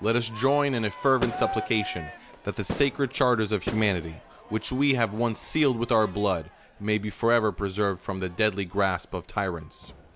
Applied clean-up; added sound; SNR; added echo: none; Crowd / Fireworks; 13 dB; none.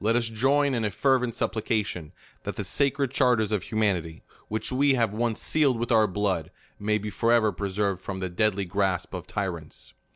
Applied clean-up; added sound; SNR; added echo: none; none; none; none.